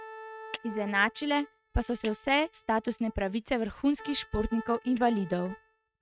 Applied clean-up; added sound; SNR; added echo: neural mask model RNNoise.